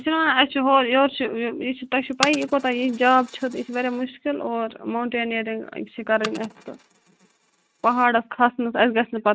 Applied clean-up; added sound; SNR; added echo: neural mask model RNNoise.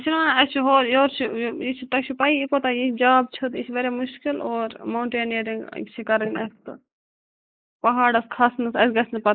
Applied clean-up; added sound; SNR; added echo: neural mask model Resemble Enhance denoiser.